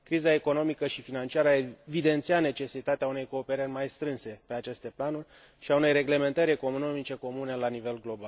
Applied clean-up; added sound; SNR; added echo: none; none; none; none.